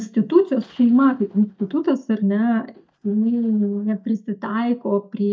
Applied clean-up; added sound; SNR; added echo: neural mask model DeepFilterNet 3.